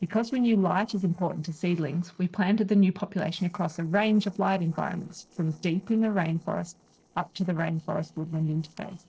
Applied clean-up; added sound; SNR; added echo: neural separator model SepFormer DNS4.